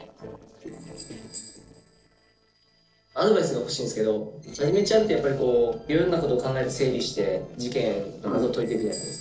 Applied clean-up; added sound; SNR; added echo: neural separator model SepFormer DNS4.